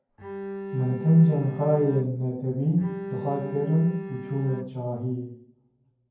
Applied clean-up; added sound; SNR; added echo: none; Bowed string instrument; 11 dB; reverberation time 0.9 s.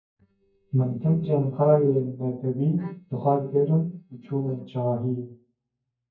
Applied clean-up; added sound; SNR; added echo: neural mask model DeepFilterNet 3.